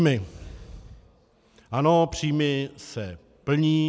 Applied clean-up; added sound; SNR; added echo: none; none; none; none.